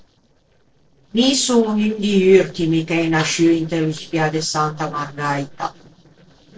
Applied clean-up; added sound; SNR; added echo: neural separator model SepFormer DNS4.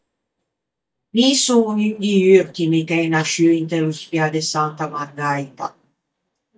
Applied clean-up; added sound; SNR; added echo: neural mask model DeepFilterNet 3.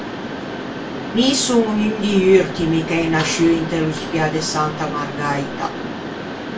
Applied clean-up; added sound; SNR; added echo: none; Mechanisms; 7 dB; reverberation time 0.3 s.